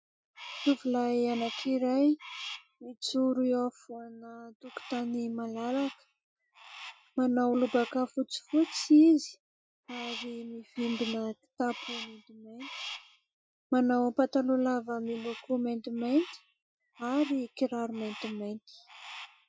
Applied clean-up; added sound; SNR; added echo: classical method Wiener filter.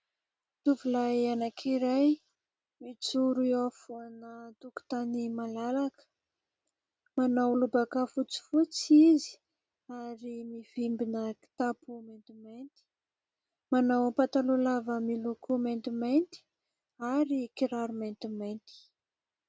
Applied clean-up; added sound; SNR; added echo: none; none; none; none.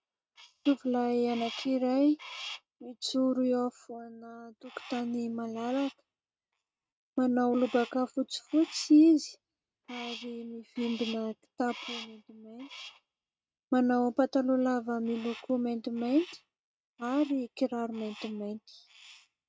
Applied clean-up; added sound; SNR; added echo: neural mask model RNNoise.